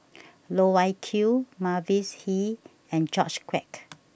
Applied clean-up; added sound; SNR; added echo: none; none; none; none.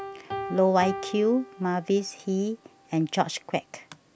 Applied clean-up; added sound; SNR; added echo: none; Piano; 13 dB; none.